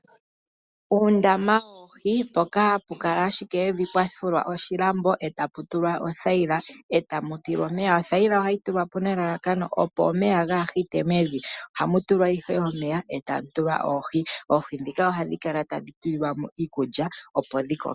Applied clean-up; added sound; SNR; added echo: none; none; none; none.